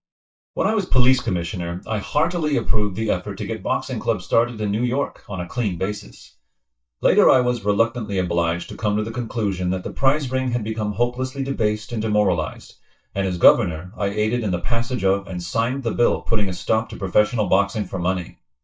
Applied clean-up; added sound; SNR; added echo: neural mask model DeepFilterNet 3.